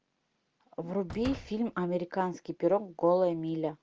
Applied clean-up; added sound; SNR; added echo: none; Slam; 16 dB; none.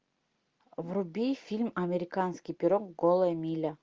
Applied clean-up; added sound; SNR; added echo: none; none; none; none.